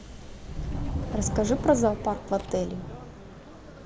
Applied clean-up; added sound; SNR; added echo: none; Subway, metro, underground; 5 dB; none.